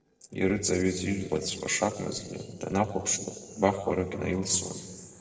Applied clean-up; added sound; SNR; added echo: neural separator model SepFormer DNS4.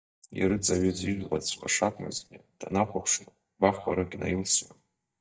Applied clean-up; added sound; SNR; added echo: neural mask model DeepFilterNet 3.